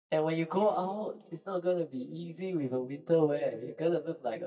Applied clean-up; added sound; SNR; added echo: neural mask model DeepFilterNet 3.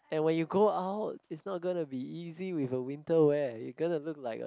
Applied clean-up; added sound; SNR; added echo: none; none; none; none.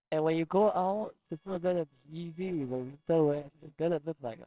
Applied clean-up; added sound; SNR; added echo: neural separator model SepFormer WHAMR!.